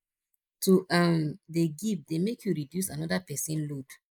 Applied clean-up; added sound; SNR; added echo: neural mask model Resemble Enhance denoiser.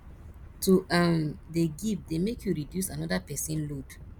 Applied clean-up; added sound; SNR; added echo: none; Animal; 17 dB; none.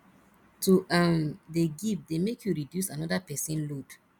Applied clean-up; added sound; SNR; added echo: none; none; none; none.